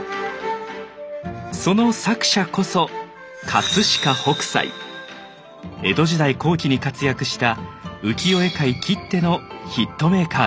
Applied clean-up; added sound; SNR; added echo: none; none; none; none.